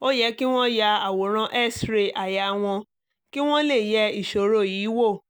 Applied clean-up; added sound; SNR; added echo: none; none; none; none.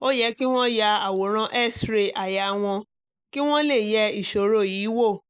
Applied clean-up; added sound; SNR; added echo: neural mask model Resemble Enhance denoiser.